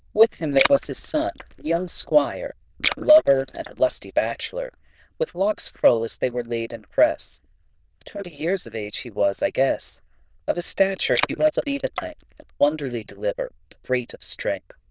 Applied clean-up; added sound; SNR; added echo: neural diffusion model UNIVERSE++.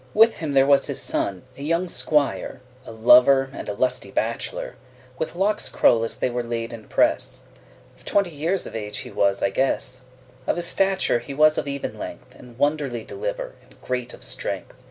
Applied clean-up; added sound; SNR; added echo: none; none; none; none.